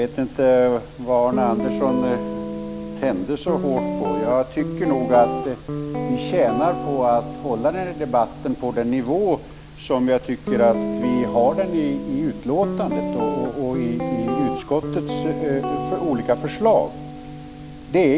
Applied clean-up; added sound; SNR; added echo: none; Guitar; 6 dB; none.